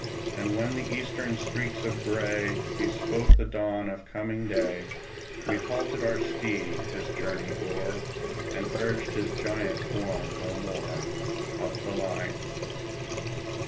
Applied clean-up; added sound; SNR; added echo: none; Sink (filling or washing) / Water tap, faucet; -4 dB; reverberation time 0.3 s.